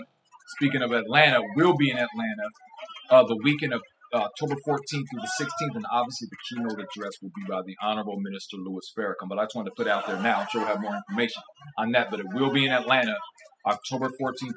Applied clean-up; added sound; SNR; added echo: classical method spectral subtraction.